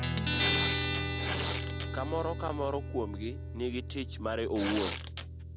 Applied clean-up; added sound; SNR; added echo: none; Guitar + Tearing; -4 dB; none.